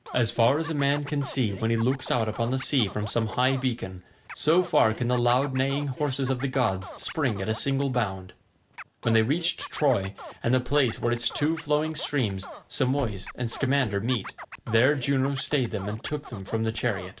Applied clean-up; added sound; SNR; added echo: none; Scratching (performance technique); 17 dB; none.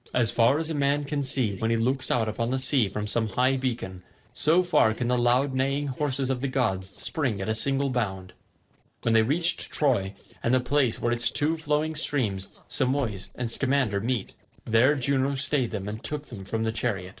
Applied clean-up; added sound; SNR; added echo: neural separator model SepFormer DNS4.